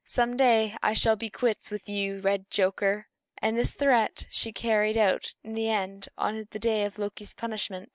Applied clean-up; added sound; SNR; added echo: none; none; none; none.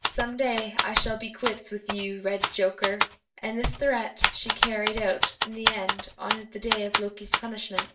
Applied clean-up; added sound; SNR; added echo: none; Typewriter; 0 dB; reverberation time 0.3 s.